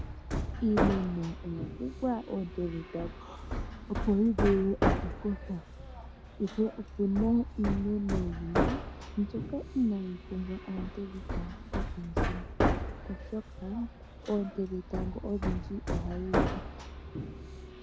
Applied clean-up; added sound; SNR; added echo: none; Hammer; 1 dB; none.